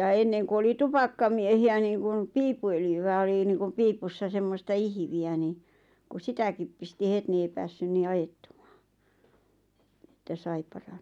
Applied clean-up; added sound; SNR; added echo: none; none; none; none.